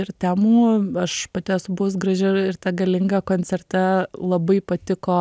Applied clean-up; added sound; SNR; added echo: none; none; none; none.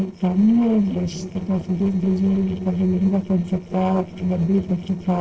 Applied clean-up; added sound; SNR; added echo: neural separator model SepFormer DNS4.